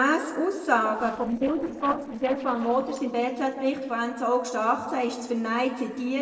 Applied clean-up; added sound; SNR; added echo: neural separator model SepFormer DNS4.